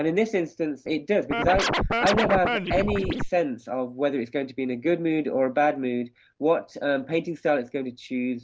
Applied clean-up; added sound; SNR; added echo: none; Scratching (performance technique); 0 dB; none.